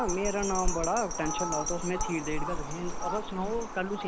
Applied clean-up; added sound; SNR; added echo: none; Fowl + Bell; 1 dB; none.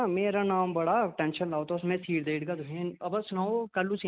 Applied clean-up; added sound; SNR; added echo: none; none; none; none.